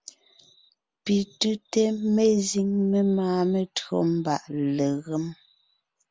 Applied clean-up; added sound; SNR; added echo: none; none; none; none.